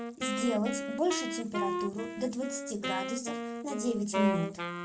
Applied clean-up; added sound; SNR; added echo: none; Wind instrument, woodwind instrument; 2 dB; none.